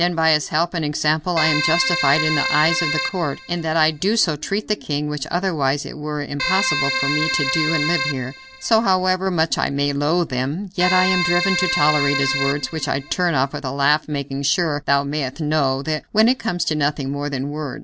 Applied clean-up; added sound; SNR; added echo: none; Keyboard (musical); 2 dB; none.